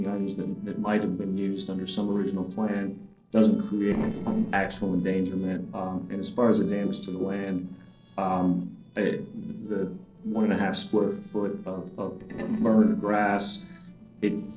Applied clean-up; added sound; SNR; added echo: neural separator model SepFormer DNS4.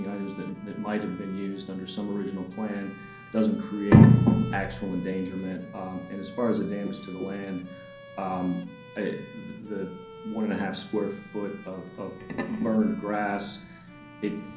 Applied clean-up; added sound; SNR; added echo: none; Bowed string instrument; 19 dB; reverberation time 0.6 s.